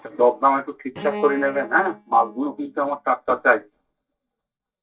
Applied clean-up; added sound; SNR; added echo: neural mask model DeepFilterNet 3.